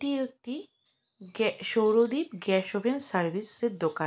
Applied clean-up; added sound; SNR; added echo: none; none; none; none.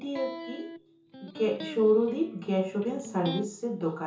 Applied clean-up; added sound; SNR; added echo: none; Electric guitar; 13 dB; reverberation time 0.6 s.